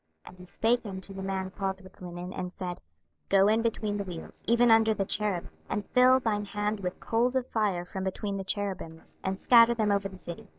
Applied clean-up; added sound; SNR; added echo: neural separator model SepFormer DNS4.